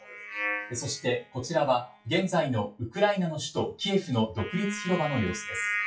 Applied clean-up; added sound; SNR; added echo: classical method WPE with log-MMSE.